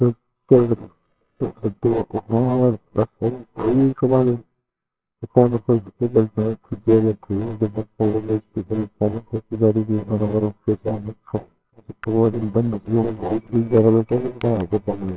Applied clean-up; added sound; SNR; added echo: neural separator model SepFormer WHAMR!.